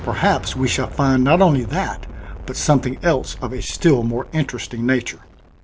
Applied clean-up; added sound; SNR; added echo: none; Explosion; 13 dB; none.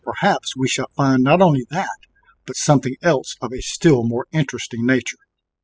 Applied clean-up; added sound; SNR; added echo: classical method spectral subtraction.